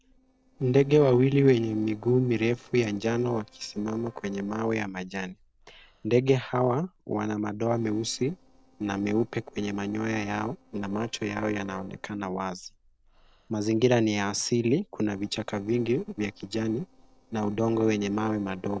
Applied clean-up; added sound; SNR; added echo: neural separator model SepFormer DNS4.